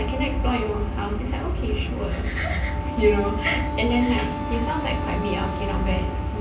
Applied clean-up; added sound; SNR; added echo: none; Wind instrument, woodwind instrument; 11 dB; reverberation time 0.6 s.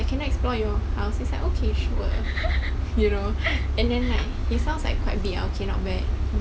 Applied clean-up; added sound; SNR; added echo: none; none; none; none.